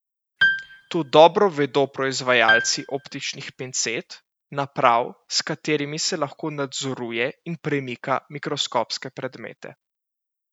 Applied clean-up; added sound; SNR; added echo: none; Piano; 3 dB; none.